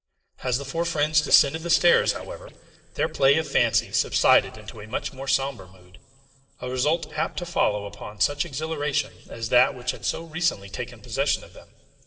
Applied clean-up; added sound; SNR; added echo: neural separator model SepFormer DNS4.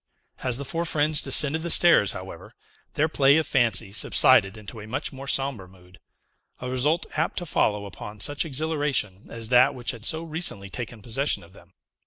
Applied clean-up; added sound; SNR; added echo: none; none; none; none.